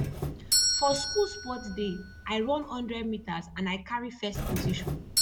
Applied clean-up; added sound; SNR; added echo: none; Doorbell; 0 dB; none.